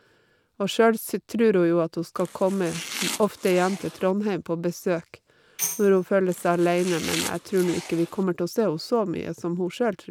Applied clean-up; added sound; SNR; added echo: none; Domestic sounds, home sounds + Tambourine; 10 dB; none.